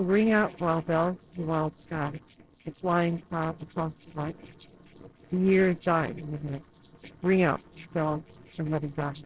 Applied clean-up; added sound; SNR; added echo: neural separator model SepFormer DNS4.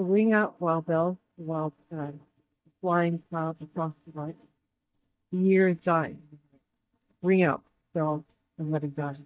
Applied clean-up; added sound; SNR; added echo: neural mask model DeepFilterNet 3.